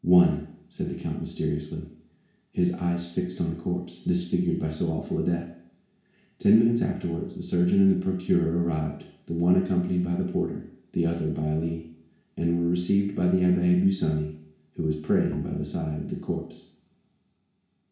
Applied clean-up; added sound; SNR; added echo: none; Bowed string instrument; 20 dB; reverberation time 0.6 s.